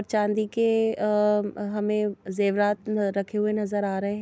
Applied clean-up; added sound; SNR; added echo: none; none; none; none.